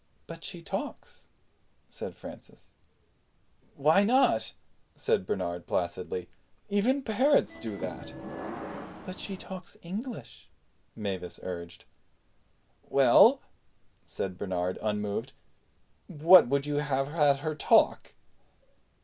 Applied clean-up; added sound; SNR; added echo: none; Subway, metro, underground / Sliding door; 10 dB; none.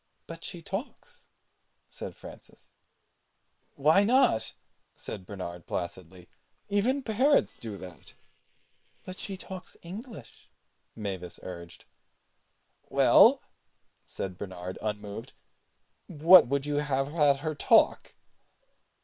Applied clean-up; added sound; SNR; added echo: neural separator model SepFormer WHAM!.